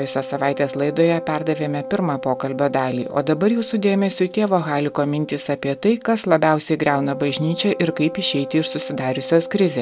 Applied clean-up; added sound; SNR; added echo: none; Wind instrument, woodwind instrument; 13 dB; none.